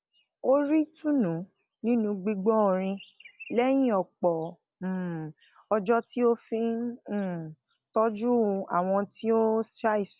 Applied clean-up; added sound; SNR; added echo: none; none; none; none.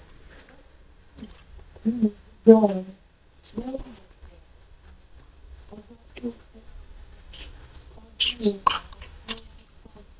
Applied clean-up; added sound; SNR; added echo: neural mask model DeepFilterNet 3.